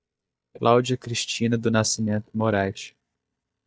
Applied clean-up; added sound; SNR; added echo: neural mask model DeepFilterNet 3.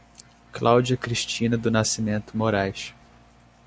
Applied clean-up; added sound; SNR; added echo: none; none; none; none.